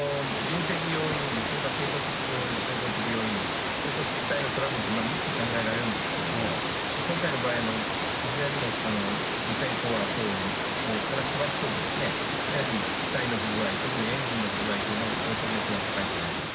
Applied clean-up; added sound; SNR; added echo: none; Water; -4 dB; none.